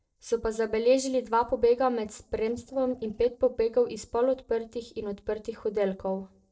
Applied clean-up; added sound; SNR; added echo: neural separator model SepFormer DNS4.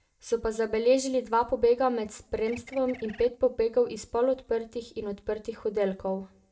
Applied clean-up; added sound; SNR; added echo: none; Bird; 19 dB; reverberation time 0.3 s.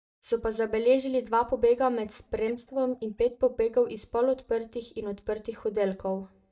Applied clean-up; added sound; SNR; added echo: neural mask model DeepFilterNet 3.